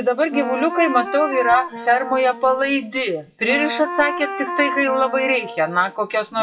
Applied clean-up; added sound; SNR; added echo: classical method WPE with log-MMSE.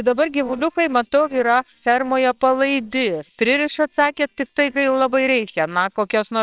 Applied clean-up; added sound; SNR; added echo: neural separator model SepFormer WHAMR!.